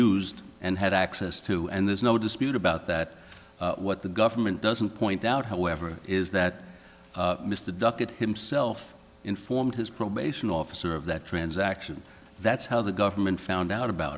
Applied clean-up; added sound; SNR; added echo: none; none; none; none.